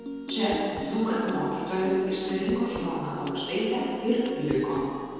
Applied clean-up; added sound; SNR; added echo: none; Piano; 8 dB; reverberation time 2.1 s.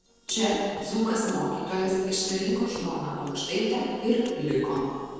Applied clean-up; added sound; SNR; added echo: neural separator model SepFormer DNS4.